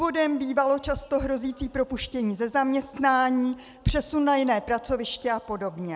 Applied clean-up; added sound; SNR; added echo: none; none; none; none.